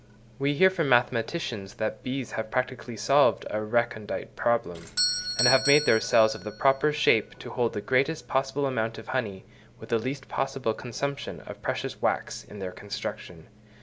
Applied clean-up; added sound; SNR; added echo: none; Doorbell; 11 dB; none.